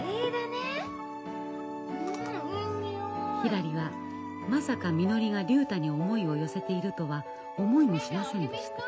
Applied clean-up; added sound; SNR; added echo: none; none; none; none.